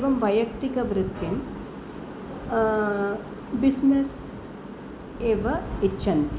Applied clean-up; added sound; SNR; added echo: none; none; none; none.